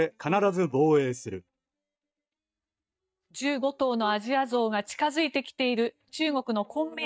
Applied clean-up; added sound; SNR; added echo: neural mask model DeepFilterNet 3.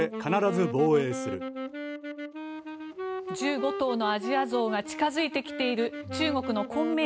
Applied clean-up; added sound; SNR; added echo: none; Wind instrument, woodwind instrument; 7 dB; none.